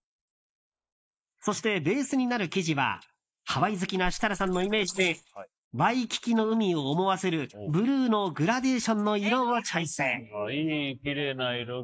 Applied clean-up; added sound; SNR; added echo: neural mask model Resemble Enhance denoiser.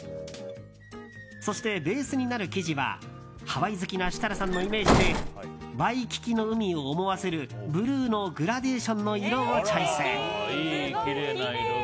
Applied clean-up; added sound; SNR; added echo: none; Bus; -2 dB; none.